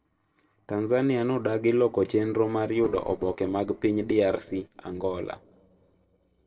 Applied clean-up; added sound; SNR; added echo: neural separator model SepFormer DNS4.